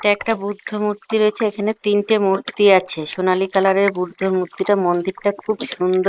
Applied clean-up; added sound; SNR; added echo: neural mask model Resemble Enhance denoiser.